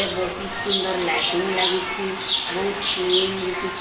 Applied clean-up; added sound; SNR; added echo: none; Chirp, tweet; -1 dB; reverberation time 0.8 s.